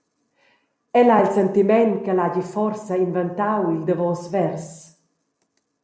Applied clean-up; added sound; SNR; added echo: none; none; none; none.